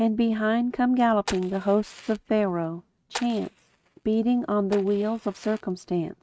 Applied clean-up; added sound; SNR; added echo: neural mask model RNNoise.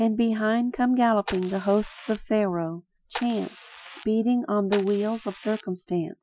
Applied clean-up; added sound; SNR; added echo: classical method Wiener filter.